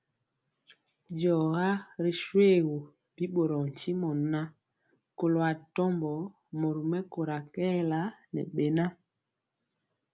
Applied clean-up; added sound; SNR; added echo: none; none; none; none.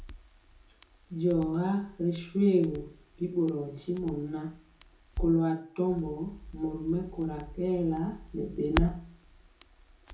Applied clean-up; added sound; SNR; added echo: none; Crackle; 10 dB; reverberation time 0.6 s.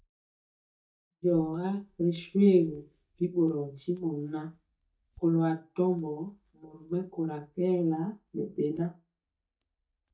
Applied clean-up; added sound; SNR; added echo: neural mask model DeepFilterNet 3.